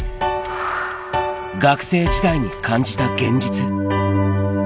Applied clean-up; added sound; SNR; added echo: none; none; none; none.